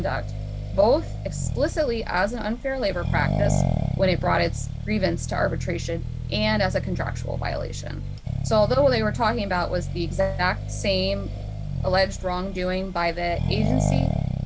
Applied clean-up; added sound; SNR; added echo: none; Accelerating, revving, vroom; 2 dB; none.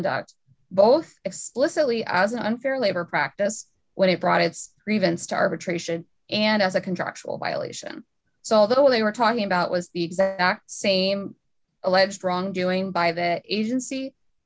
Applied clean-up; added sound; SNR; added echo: none; none; none; none.